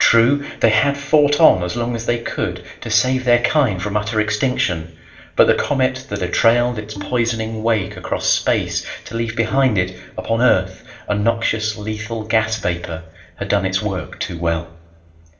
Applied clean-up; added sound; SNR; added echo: none; Bowed string instrument; 17 dB; reverberation time 0.6 s.